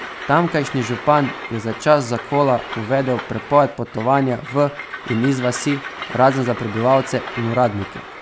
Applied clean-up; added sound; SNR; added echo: none; Train; 12 dB; none.